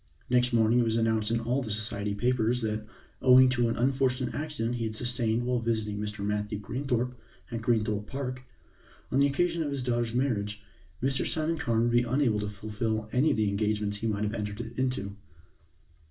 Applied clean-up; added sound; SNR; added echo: none; none; none; reverberation time 0.2 s.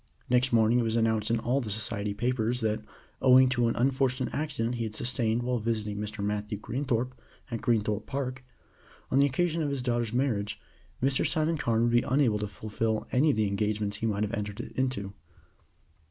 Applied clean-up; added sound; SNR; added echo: none; none; none; none.